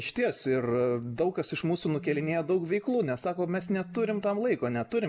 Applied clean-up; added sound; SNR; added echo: none; Telephone; 18 dB; none.